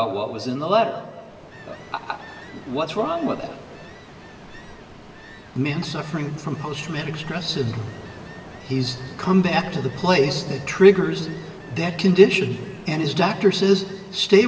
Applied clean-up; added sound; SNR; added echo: none; Ocean; 19 dB; reverberation time 1.9 s.